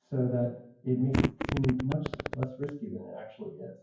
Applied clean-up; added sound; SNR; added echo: classical method WPE with log-MMSE.